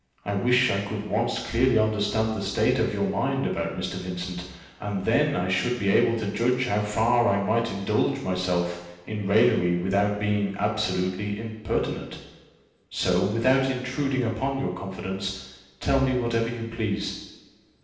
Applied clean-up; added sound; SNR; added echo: none; none; none; reverberation time 0.9 s.